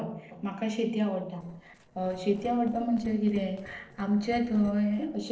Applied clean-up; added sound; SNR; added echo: neural separator model SepFormer DNS4.